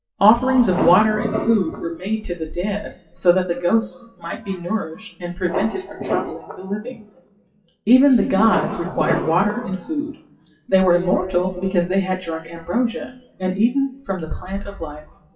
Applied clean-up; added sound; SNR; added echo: classical method WPE with log-MMSE.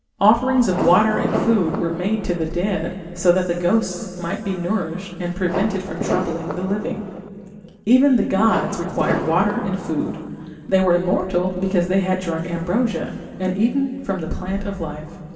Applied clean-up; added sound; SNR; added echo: none; Fireworks; 7 dB; reverberation time 2.4 s.